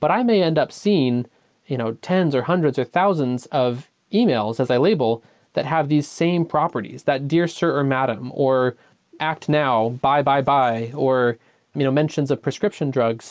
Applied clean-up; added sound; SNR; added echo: none; none; none; none.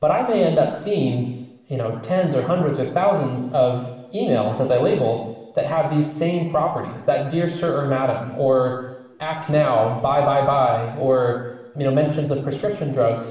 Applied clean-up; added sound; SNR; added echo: none; none; none; reverberation time 0.9 s.